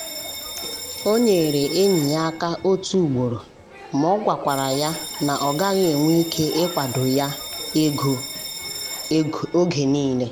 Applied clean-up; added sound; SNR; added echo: none; Bell; 11 dB; none.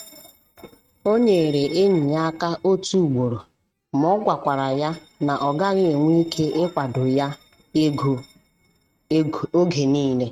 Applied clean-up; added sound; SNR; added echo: neural mask model RNNoise.